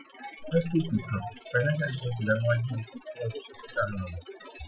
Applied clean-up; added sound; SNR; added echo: classical method Wiener filter.